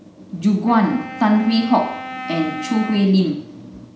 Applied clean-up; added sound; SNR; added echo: none; Wind instrument, woodwind instrument; 14 dB; none.